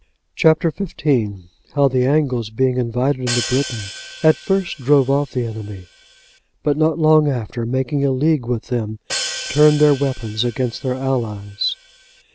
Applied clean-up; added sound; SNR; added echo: none; Hi-hat; 12 dB; none.